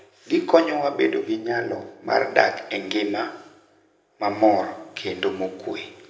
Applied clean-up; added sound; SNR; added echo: none; none; none; reverberation time 0.7 s.